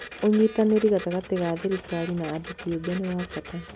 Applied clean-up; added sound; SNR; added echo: none; Printer; 14 dB; none.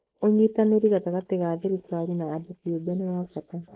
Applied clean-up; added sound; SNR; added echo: neural mask model Resemble Enhance denoiser.